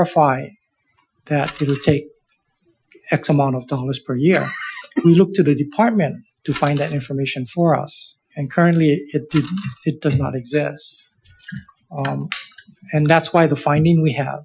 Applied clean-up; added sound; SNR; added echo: classical method Wiener filter.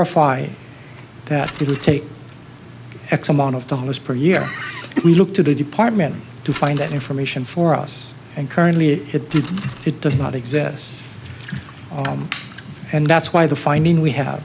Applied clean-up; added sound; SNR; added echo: none; Bicycle; 17 dB; none.